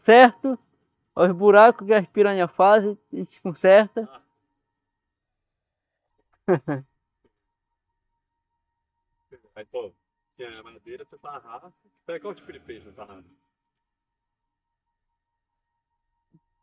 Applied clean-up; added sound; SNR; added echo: neural mask model DeepFilterNet 3.